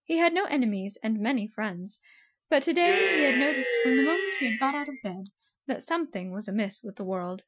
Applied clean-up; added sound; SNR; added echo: classical method Wiener filter.